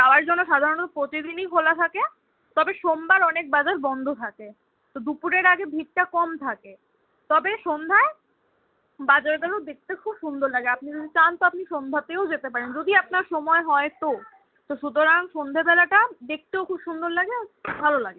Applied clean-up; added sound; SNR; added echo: none; none; none; none.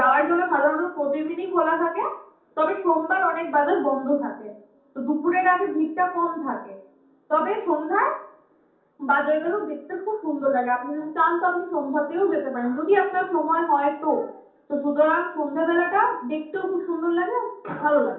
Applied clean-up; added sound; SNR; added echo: none; none; none; reverberation time 0.6 s.